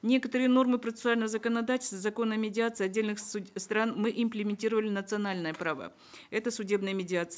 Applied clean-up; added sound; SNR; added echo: none; none; none; none.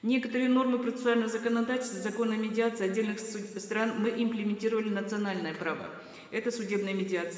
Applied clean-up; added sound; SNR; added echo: none; none; none; reverberation time 2.2 s.